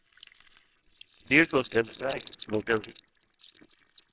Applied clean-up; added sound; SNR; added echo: neural separator model SepFormer WHAMR!.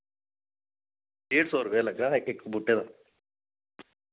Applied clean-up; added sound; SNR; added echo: none; none; none; none.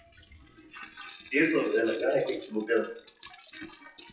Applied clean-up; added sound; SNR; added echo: classical method WPE with log-MMSE.